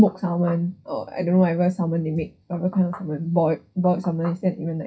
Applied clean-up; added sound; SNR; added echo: classical method WPE with log-MMSE.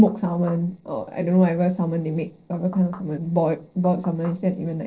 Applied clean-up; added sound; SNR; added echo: neural separator model SepFormer DNS4.